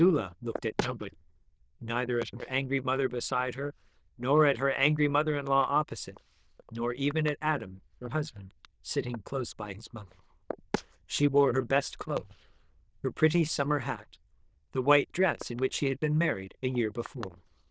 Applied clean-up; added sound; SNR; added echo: neural diffusion model UNIVERSE++.